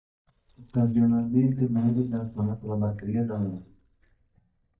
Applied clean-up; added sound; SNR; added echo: neural mask model DeepFilterNet 3.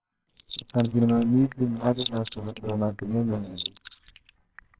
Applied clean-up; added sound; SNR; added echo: neural separator model SepFormer WHAMR!.